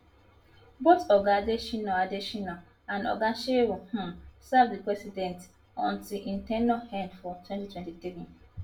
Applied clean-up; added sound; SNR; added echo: none; none; none; reverberation time 0.3 s.